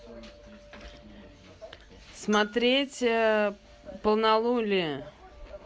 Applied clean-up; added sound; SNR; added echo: none; Bell; 19 dB; none.